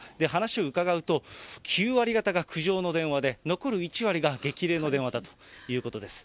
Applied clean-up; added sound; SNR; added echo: none; none; none; none.